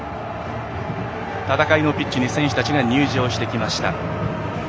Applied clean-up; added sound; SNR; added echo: none; none; none; none.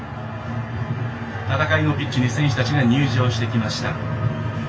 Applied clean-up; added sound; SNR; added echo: none; none; none; reverberation time 0.2 s.